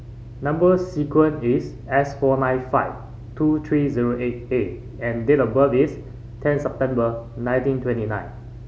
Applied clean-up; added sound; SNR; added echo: none; none; none; none.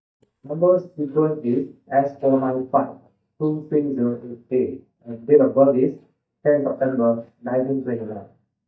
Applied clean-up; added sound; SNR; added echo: neural mask model DeepFilterNet 3.